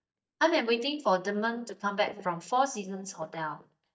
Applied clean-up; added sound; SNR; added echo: neural mask model DeepFilterNet 3.